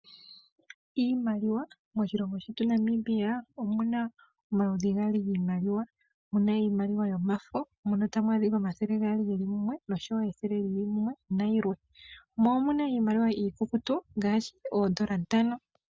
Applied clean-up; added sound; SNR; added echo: none; none; none; none.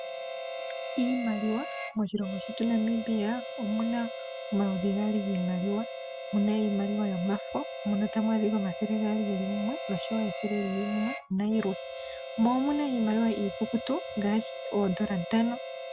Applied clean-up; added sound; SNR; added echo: none; Harmonica; 8 dB; none.